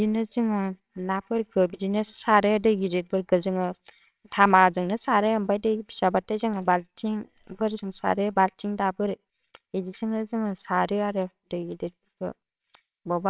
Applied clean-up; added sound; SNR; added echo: neural separator model SepFormer WHAMR!.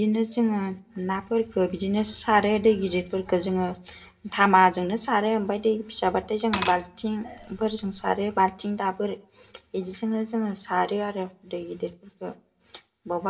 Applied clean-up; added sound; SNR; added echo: none; Glass / Liquid; 13 dB; reverberation time 0.3 s.